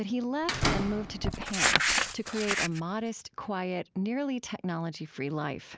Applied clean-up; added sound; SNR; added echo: none; Slam + Crumpling, crinkling; -4 dB; none.